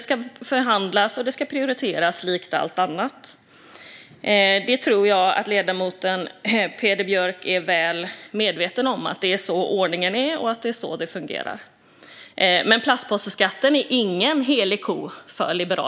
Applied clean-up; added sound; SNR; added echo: none; none; none; none.